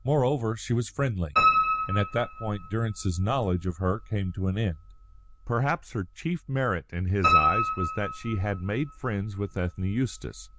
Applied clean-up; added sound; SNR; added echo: none; Piano; 3 dB; none.